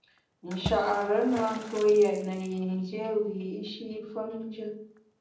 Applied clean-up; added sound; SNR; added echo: none; Water / Splash, splatter; 15 dB; reverberation time 0.6 s.